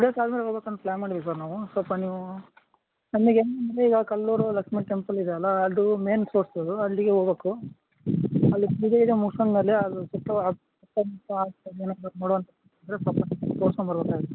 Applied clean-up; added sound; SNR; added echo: none; none; none; none.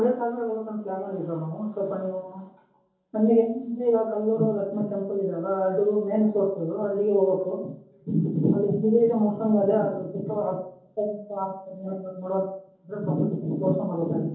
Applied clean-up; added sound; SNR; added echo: none; none; none; reverberation time 0.6 s.